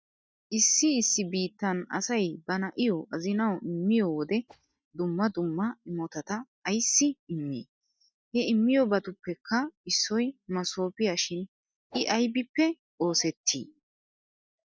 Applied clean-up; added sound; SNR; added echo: neural mask model DeepFilterNet 3.